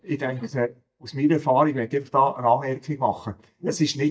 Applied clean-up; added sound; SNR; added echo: neural mask model DeepFilterNet 3.